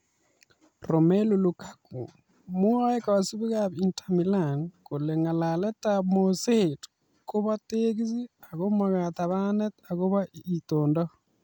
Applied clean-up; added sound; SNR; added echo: none; none; none; none.